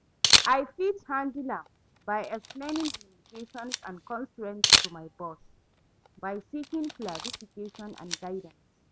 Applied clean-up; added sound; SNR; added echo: none; Camera; -5 dB; none.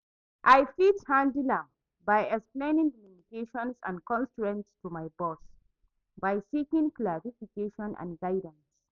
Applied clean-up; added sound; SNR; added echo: none; none; none; none.